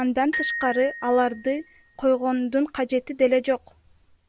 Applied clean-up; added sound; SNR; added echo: none; Glockenspiel; 11 dB; none.